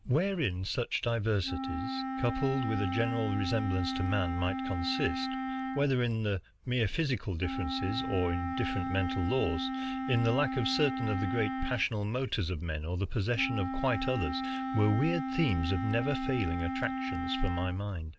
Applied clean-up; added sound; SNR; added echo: none; Wind instrument, woodwind instrument; 4 dB; none.